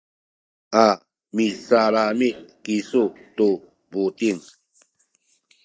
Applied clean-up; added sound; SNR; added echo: neural mask model DeepFilterNet 3.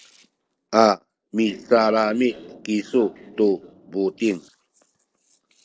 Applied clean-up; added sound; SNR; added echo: neural separator model SepFormer DNS4.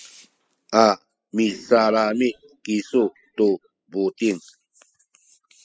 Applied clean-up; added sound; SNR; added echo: classical method spectral subtraction.